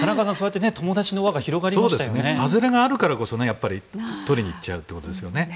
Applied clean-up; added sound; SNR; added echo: none; none; none; none.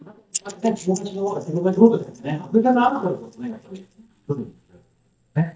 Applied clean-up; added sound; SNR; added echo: neural mask model DeepFilterNet 3.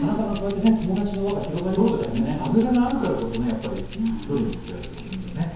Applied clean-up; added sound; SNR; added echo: none; Keys jangling; 5 dB; reverberation time 0.9 s.